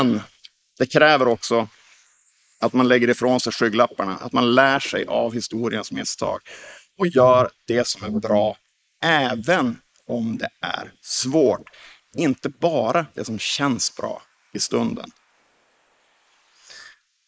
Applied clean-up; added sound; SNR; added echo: neural mask model Resemble Enhance denoiser.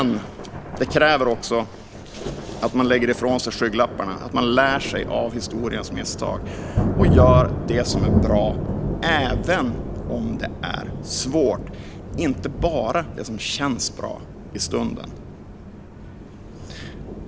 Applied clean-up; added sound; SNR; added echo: none; Thunder; 2 dB; none.